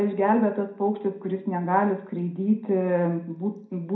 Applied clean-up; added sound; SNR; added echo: none; none; none; reverberation time 0.4 s.